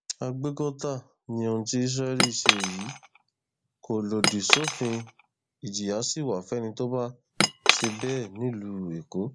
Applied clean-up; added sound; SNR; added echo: none; Cutlery, silverware / Chink, clink; -2 dB; none.